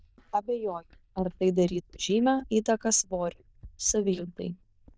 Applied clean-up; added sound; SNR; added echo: neural diffusion model UNIVERSE++.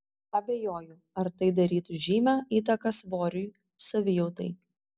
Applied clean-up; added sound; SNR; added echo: none; none; none; none.